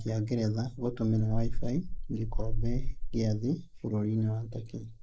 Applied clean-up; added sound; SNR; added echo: neural mask model Resemble Enhance denoiser.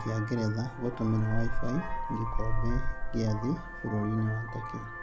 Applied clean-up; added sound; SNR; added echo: none; Vehicle horn, car horn, honking; 0 dB; none.